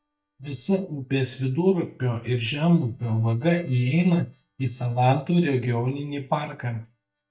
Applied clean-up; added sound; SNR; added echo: neural mask model DeepFilterNet 3.